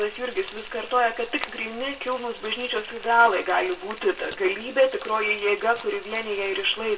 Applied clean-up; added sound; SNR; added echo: none; Frying (food); 16 dB; reverberation time 0.1 s.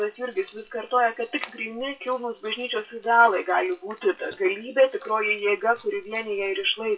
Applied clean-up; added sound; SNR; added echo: classical method WPE with log-MMSE.